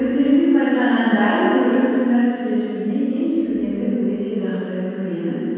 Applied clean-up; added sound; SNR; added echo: none; none; none; reverberation time 2.2 s.